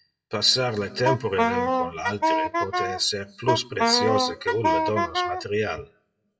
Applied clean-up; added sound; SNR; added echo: classical method WPE with log-MMSE.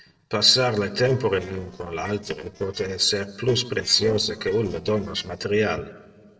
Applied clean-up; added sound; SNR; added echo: neural separator model SepFormer DNS4.